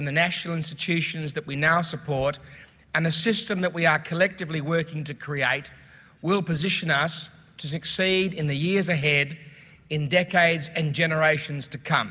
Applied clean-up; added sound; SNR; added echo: none; none; none; none.